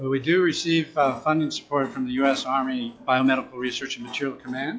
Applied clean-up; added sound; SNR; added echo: classical method log-MMSE.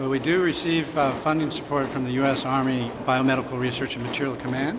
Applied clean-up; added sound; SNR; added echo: none; Train; 11 dB; none.